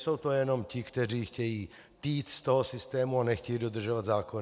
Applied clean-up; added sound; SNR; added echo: none; none; none; none.